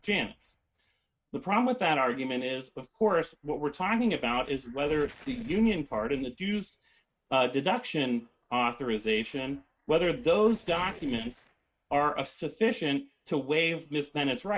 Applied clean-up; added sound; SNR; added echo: neural mask model RNNoise.